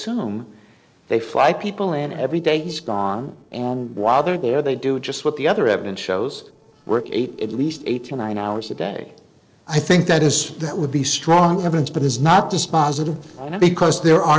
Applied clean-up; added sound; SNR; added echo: neural separator model SepFormer DNS4.